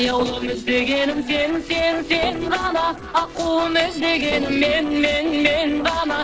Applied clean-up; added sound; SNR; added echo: neural separator model SepFormer DNS4.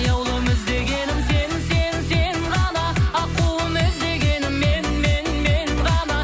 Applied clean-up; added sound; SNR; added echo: none; none; none; none.